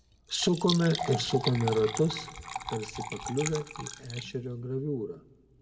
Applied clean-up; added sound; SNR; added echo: none; Liquid; 9 dB; reverberation time 0.9 s.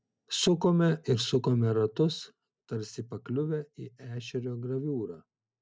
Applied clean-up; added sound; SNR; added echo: none; none; none; none.